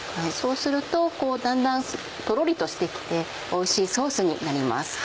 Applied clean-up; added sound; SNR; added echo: none; none; none; none.